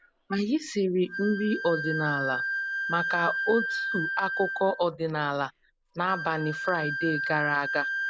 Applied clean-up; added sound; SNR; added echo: none; Wind instrument, woodwind instrument; 4 dB; none.